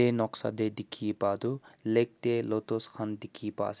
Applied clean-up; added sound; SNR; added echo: none; none; none; none.